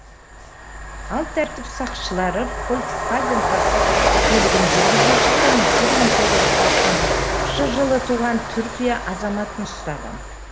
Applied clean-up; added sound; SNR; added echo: none; Train; -5 dB; none.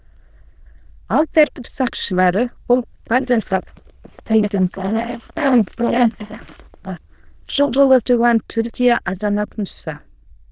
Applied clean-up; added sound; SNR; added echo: neural diffusion model UNIVERSE++.